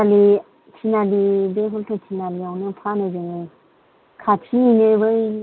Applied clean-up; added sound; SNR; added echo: none; none; none; none.